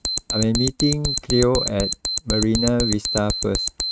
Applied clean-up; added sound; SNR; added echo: neural mask model RNNoise.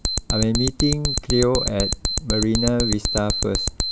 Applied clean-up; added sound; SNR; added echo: none; Alarm; 1 dB; none.